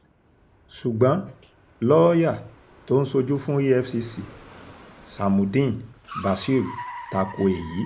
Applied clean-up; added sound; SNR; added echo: none; Car; 18 dB; none.